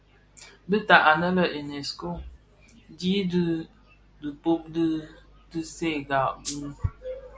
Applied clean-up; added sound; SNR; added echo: none; Rattle (instrument); 11 dB; none.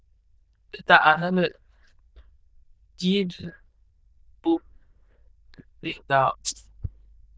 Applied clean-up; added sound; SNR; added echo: neural diffusion model UNIVERSE++.